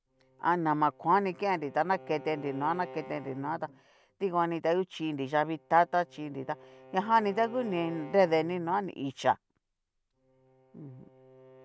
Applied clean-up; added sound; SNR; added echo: none; Bowed string instrument; 20 dB; none.